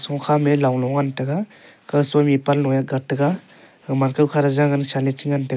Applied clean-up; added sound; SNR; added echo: none; none; none; none.